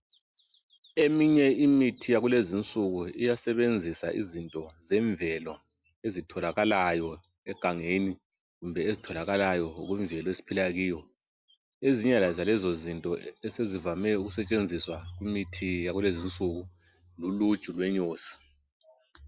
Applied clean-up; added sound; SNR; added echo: none; none; none; none.